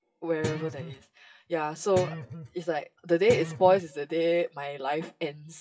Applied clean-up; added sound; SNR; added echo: classical method WPE with log-MMSE.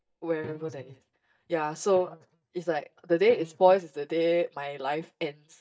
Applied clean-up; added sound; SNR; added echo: neural mask model DeepFilterNet 3.